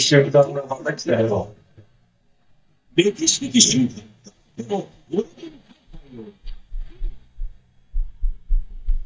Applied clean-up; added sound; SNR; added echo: neural mask model DeepFilterNet 3.